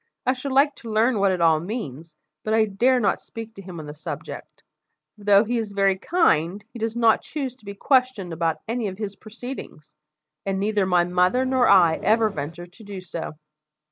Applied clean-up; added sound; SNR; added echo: none; Microwave oven; 16 dB; none.